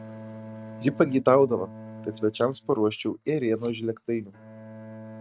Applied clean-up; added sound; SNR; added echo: neural mask model RNNoise.